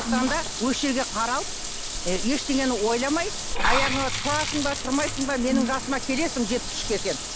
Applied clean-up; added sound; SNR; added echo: none; Bathtub (filling or washing) / Water + Brass instrument; 2 dB; none.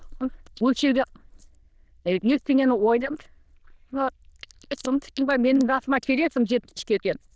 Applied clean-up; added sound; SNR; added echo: neural diffusion model UNIVERSE++.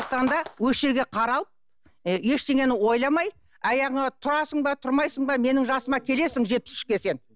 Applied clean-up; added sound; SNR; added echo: none; none; none; none.